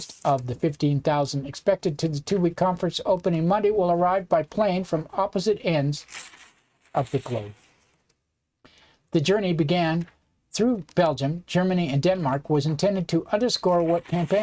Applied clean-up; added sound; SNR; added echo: neural mask model RNNoise.